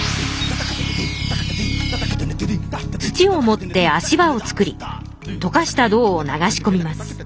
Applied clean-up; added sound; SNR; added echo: none; none; none; none.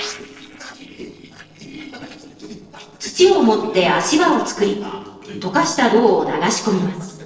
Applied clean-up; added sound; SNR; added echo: neural separator model SepFormer DNS4.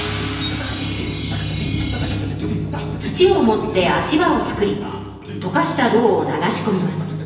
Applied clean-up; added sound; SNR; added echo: none; Thunder; 16 dB; reverberation time 1.0 s.